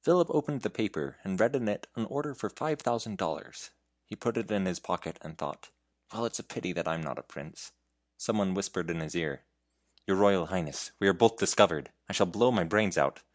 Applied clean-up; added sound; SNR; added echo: none; none; none; none.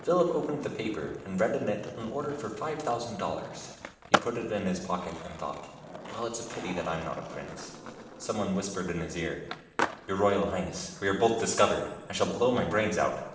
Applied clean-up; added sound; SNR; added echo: none; Skateboard; 9 dB; reverberation time 0.9 s.